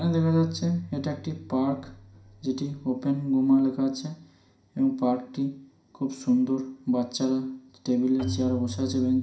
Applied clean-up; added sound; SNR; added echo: none; Keyboard (musical); 15 dB; reverberation time 0.5 s.